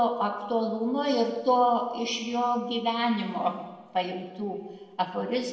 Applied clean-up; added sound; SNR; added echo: none; none; none; reverberation time 1.2 s.